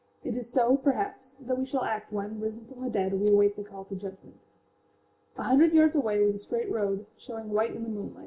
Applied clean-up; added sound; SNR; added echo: none; none; none; reverberation time 0.5 s.